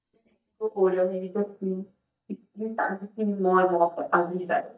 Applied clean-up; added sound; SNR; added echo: neural mask model DeepFilterNet 3.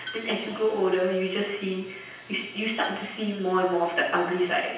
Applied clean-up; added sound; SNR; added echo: none; Tools; 17 dB; reverberation time 0.9 s.